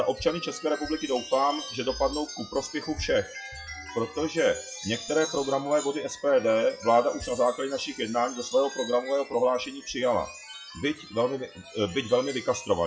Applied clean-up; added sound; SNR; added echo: classical method WPE with log-MMSE.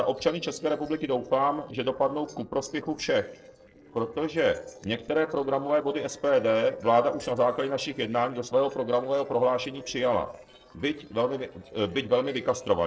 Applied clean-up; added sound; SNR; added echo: neural separator model SepFormer DNS4.